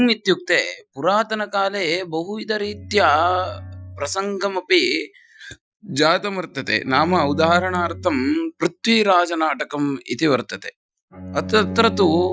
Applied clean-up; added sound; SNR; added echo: classical method Wiener filter.